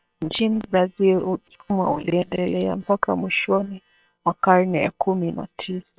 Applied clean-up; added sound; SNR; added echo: neural separator model SepFormer WHAM!.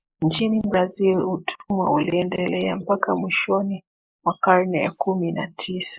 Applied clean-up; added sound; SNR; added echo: neural mask model Resemble Enhance denoiser.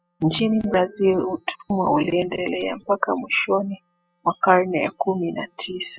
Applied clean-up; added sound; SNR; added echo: classical method spectral subtraction.